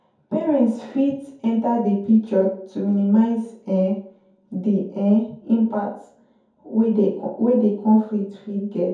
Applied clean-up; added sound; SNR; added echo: none; none; none; reverberation time 0.6 s.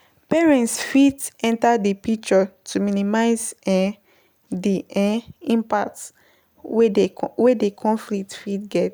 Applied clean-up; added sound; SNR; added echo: none; none; none; none.